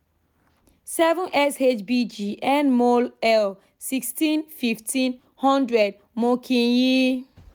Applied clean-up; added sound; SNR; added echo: none; none; none; none.